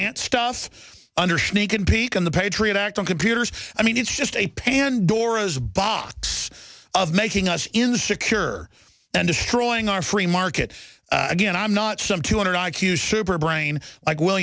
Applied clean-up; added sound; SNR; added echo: none; none; none; none.